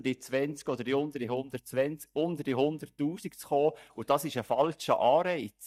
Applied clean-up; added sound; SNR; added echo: neural mask model DeepFilterNet 3.